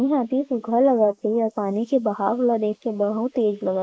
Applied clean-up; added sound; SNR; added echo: neural mask model Resemble Enhance denoiser.